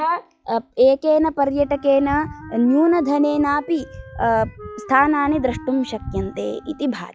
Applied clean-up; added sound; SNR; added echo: classical method log-MMSE.